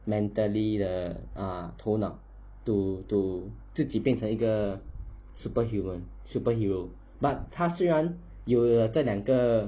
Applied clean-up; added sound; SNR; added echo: none; none; none; none.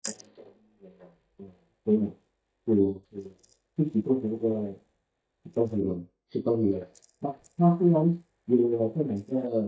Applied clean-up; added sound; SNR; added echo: neural mask model DeepFilterNet 3.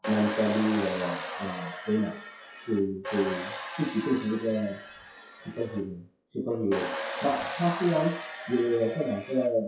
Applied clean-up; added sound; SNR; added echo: classical method WPE with log-MMSE.